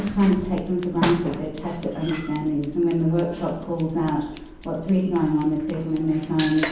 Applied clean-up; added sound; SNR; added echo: none; Scissors; 9 dB; reverberation time 1.2 s.